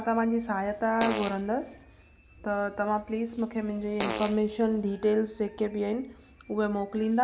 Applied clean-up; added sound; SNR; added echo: none; Fart; 6 dB; none.